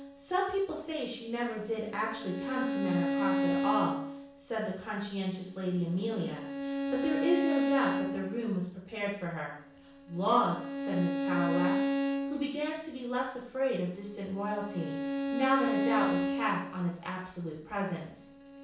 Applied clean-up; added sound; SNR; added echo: none; Bowed string instrument; 1 dB; reverberation time 0.7 s.